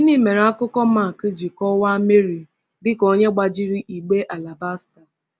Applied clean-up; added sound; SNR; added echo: none; none; none; none.